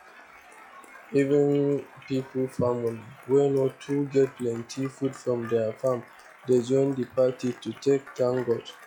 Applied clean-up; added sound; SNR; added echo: classical method log-MMSE.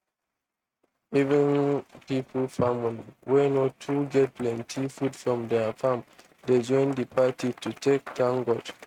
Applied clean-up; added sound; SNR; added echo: neural mask model RNNoise.